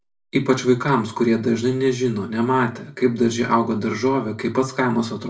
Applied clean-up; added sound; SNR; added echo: none; none; none; reverberation time 0.3 s.